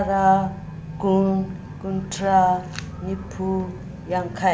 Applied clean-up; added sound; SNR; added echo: none; none; none; none.